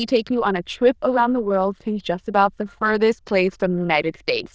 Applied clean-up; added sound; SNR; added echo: neural diffusion model UNIVERSE++.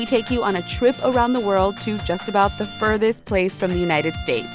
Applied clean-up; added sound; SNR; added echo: none; Bowed string instrument; 17 dB; none.